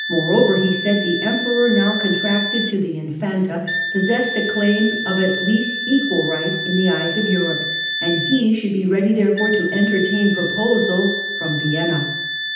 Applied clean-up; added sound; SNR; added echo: none; Wind instrument, woodwind instrument; 5 dB; reverberation time 0.8 s.